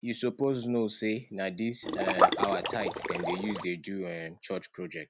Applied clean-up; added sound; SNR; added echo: none; Liquid; -4 dB; none.